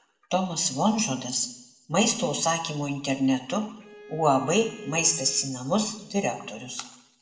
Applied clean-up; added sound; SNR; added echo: none; Bowed string instrument; 19 dB; reverberation time 0.8 s.